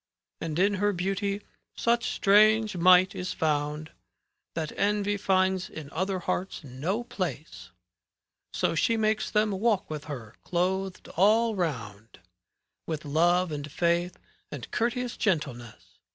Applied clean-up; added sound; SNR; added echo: none; none; none; none.